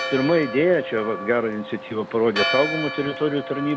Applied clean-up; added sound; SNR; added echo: none; Church bell; 7 dB; none.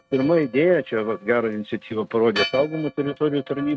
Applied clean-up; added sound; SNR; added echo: neural mask model RNNoise.